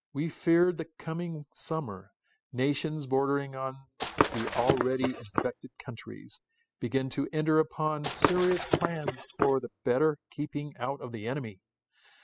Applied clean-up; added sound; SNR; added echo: classical method spectral subtraction.